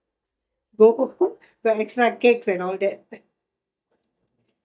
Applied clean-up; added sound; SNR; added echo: neural mask model DeepFilterNet 3.